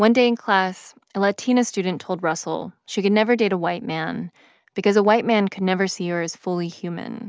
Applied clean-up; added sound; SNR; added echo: none; none; none; none.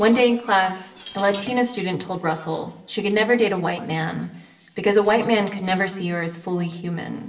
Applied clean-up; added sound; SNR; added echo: none; Chink, clink; 9 dB; reverberation time 0.7 s.